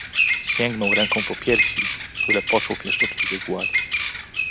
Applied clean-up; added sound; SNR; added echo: none; Bird vocalization, bird call, bird song; -4 dB; none.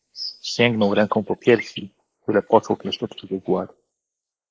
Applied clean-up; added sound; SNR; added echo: neural mask model Resemble Enhance denoiser.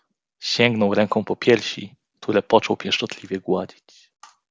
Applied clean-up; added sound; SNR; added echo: none; none; none; none.